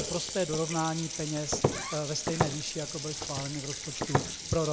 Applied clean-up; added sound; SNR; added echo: none; Water tap, faucet + Walk, footsteps; 1 dB; none.